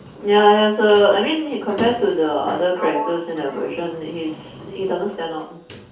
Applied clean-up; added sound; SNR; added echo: none; Sliding door; 15 dB; reverberation time 0.5 s.